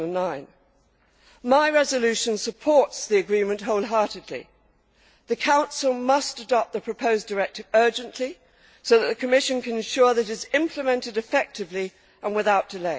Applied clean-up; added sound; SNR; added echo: none; none; none; none.